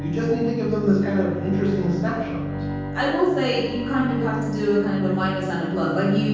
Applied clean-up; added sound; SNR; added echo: none; Bowed string instrument; 5 dB; reverberation time 1.3 s.